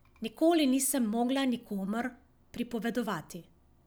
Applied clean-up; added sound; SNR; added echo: none; none; none; none.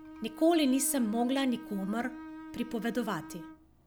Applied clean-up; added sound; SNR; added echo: none; Bowed string instrument; 14 dB; none.